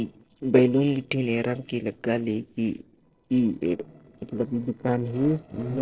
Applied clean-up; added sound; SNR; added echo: neural separator model SepFormer DNS4.